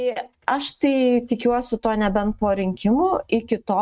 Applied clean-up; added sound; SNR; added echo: neural mask model RNNoise.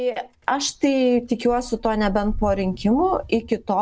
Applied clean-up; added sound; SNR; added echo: none; Engine starting / Motor vehicle (road); 14 dB; none.